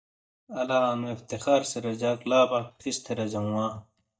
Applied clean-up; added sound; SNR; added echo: neural mask model DeepFilterNet 3.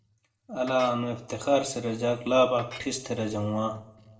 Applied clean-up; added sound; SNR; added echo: neural separator model SepFormer DNS4.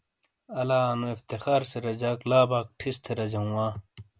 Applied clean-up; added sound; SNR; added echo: none; none; none; none.